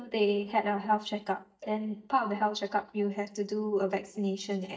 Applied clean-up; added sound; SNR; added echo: neural mask model DeepFilterNet 3.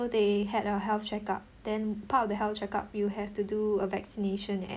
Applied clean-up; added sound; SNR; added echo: none; none; none; none.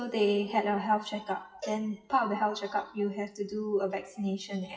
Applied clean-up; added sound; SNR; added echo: classical method WPE with log-MMSE.